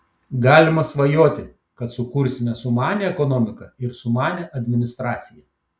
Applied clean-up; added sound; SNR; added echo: none; none; none; none.